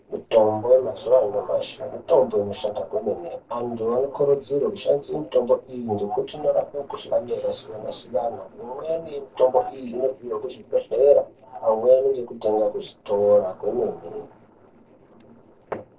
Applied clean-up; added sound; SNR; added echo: neural separator model SepFormer DNS4.